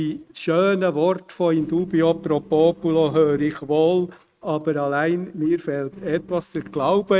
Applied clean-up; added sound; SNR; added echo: neural mask model RNNoise.